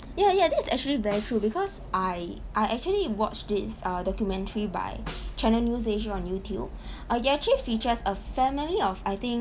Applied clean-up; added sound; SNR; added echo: none; Snare drum; 20 dB; none.